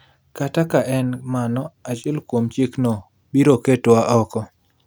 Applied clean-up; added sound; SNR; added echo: none; none; none; none.